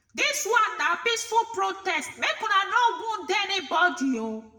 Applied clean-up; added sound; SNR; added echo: none; none; none; reverberation time 0.7 s.